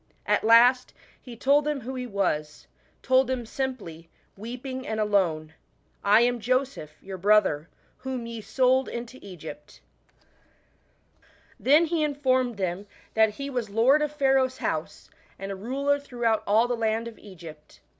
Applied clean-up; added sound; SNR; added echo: none; none; none; none.